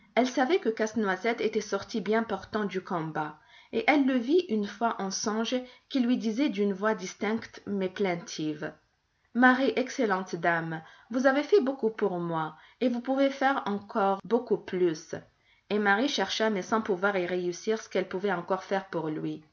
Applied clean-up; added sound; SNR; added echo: none; none; none; none.